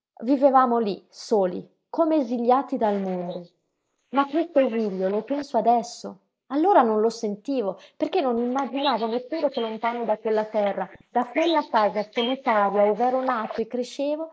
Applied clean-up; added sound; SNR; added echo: neural mask model Resemble Enhance denoiser.